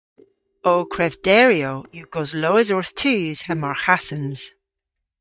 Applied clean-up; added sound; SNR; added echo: neural mask model DeepFilterNet 3.